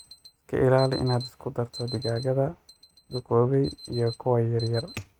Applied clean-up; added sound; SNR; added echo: neural mask model RNNoise.